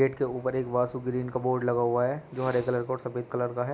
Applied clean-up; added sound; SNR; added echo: none; none; none; none.